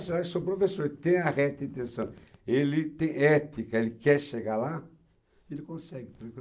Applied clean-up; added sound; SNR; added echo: none; none; none; none.